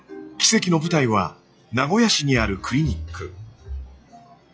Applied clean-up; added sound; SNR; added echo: classical method log-MMSE.